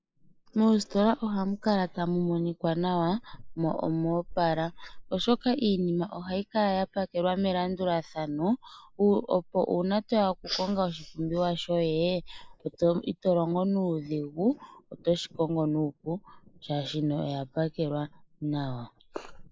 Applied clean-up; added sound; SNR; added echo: neural mask model Resemble Enhance denoiser.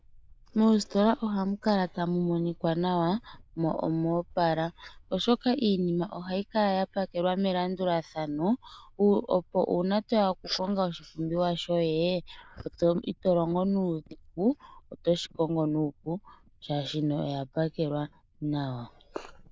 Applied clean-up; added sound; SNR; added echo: neural diffusion model UNIVERSE++.